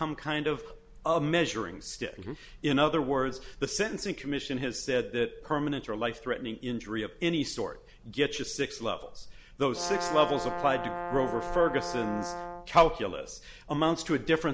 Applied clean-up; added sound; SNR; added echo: none; Brass instrument; 6 dB; none.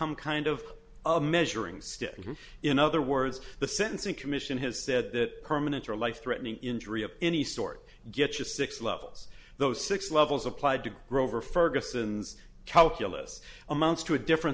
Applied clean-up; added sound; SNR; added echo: none; none; none; none.